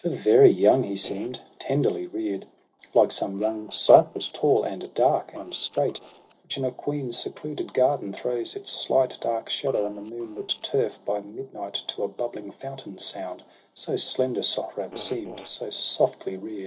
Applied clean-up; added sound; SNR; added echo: neural separator model SepFormer DNS4.